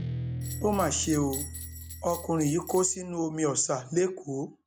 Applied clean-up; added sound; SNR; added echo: none; Bell + Guitar; 9 dB; none.